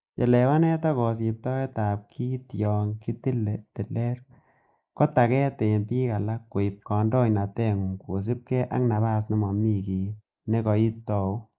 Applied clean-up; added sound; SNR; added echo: neural mask model Resemble Enhance denoiser.